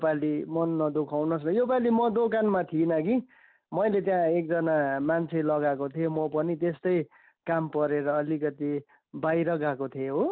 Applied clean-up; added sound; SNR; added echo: none; none; none; none.